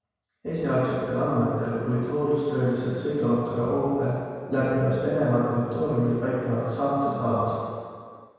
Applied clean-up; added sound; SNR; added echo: none; none; none; reverberation time 1.9 s.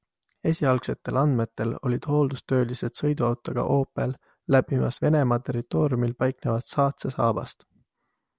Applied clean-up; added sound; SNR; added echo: none; none; none; none.